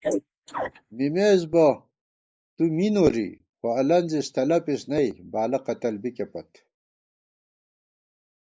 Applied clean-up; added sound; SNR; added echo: neural mask model Resemble Enhance denoiser.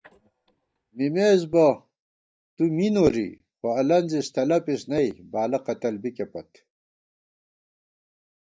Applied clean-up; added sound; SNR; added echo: neural mask model DeepFilterNet 3.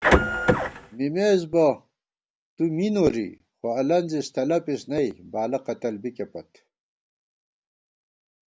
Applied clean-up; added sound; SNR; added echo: none; Printer; -5 dB; none.